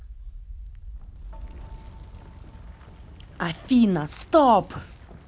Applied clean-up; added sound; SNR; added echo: none; Wind; 15 dB; none.